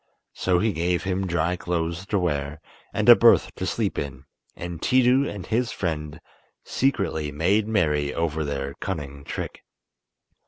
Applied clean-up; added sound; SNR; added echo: none; none; none; none.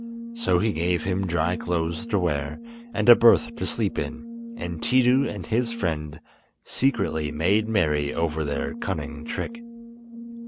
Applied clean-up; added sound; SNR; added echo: none; Brass instrument; 11 dB; none.